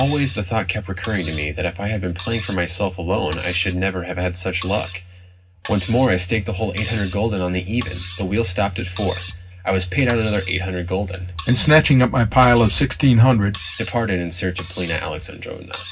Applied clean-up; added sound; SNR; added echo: none; Cutlery, silverware; 11 dB; reverberation time 0.4 s.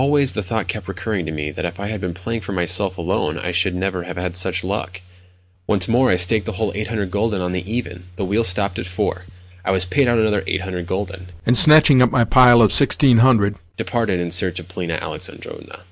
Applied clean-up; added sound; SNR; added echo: none; none; none; none.